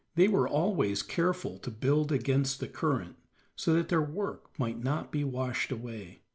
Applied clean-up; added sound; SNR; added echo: none; none; none; none.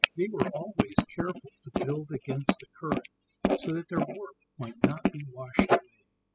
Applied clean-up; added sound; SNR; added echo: classical method spectral subtraction.